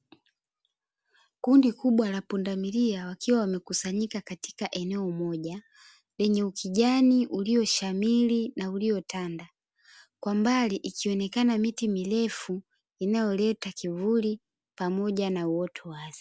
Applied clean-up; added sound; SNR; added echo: none; none; none; none.